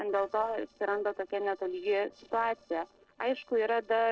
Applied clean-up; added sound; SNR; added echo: neural separator model SepFormer DNS4.